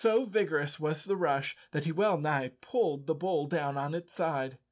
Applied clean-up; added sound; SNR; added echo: none; none; none; none.